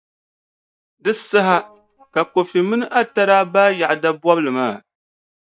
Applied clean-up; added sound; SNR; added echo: neural mask model DeepFilterNet 3.